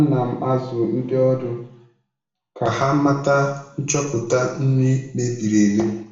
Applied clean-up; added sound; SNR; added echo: none; none; none; reverberation time 0.6 s.